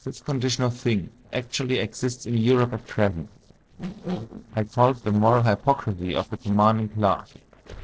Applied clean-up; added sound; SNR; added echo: neural separator model SepFormer DNS4.